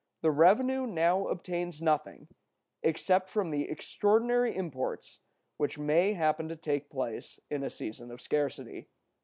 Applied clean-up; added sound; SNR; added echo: none; none; none; none.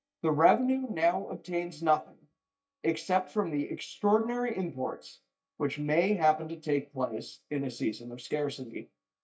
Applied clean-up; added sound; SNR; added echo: neural mask model DeepFilterNet 3.